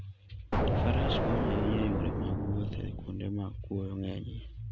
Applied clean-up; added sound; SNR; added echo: none; Explosion; -4 dB; none.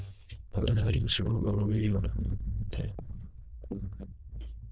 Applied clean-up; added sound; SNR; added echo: neural diffusion model UNIVERSE++.